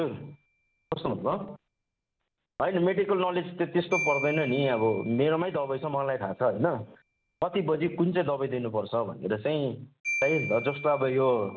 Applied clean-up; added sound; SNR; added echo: none; Marimba, xylophone; 12 dB; none.